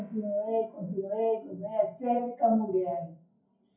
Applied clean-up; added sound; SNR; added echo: classical method WPE with log-MMSE.